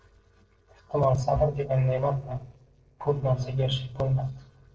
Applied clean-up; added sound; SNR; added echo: neural separator model SepFormer DNS4.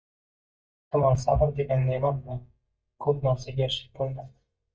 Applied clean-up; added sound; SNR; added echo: neural mask model DeepFilterNet 3.